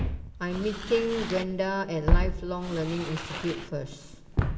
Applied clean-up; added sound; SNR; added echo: none; Walk, footsteps; -1 dB; reverberation time 2.2 s.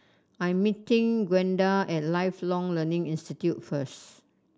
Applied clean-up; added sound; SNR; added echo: none; none; none; none.